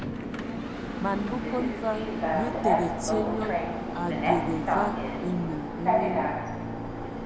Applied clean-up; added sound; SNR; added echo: none; Subway, metro, underground; -4 dB; none.